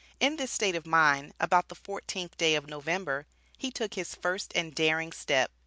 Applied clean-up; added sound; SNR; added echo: none; none; none; none.